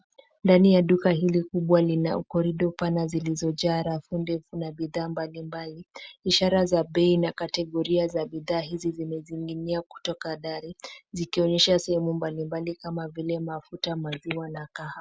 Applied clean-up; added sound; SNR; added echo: none; none; none; none.